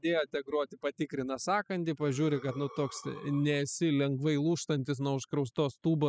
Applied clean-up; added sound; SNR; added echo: classical method spectral subtraction.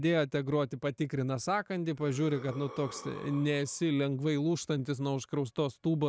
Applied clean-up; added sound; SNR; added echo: none; Breathing; 18 dB; none.